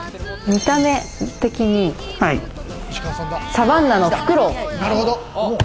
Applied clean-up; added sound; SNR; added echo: none; none; none; none.